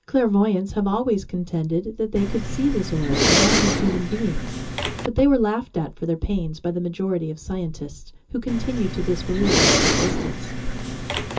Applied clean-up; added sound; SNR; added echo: none; Respiratory sounds; -1 dB; reverberation time 0.2 s.